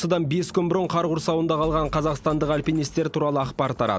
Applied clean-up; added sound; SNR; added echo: none; none; none; none.